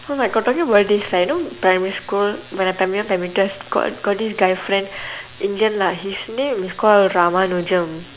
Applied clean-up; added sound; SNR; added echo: none; none; none; none.